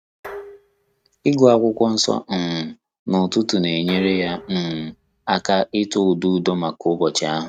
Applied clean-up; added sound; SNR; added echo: neural mask model RNNoise.